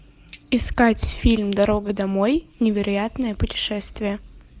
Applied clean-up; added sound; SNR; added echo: none; Bicycle bell; 13 dB; none.